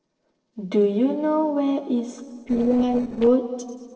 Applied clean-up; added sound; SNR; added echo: neural separator model SepFormer DNS4.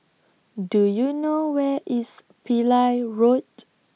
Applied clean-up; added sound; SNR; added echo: none; none; none; none.